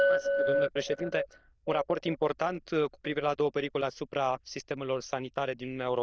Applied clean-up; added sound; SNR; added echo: neural diffusion model UNIVERSE++.